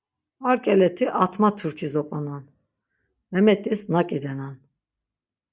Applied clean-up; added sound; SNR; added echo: none; none; none; none.